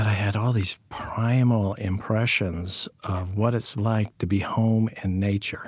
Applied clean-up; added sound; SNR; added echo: none; none; none; none.